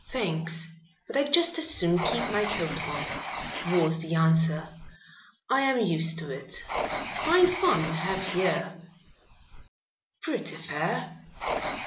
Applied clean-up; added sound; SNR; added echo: none; Writing; -1 dB; none.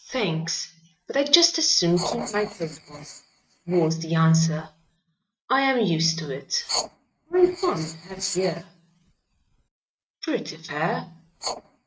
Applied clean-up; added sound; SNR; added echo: neural mask model RNNoise.